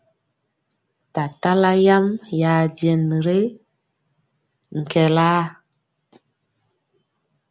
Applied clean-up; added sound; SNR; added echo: none; none; none; none.